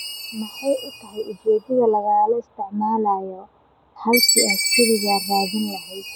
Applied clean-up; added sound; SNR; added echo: none; Chime; 4 dB; none.